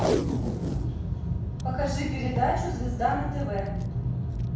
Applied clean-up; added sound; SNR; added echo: none; Packing tape, duct tape; 7 dB; reverberation time 0.7 s.